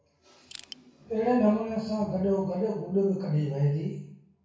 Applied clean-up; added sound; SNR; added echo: none; Crushing; 18 dB; reverberation time 0.6 s.